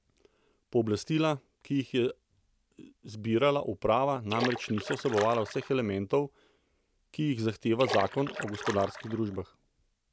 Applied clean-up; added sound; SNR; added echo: none; Splash, splatter; 8 dB; none.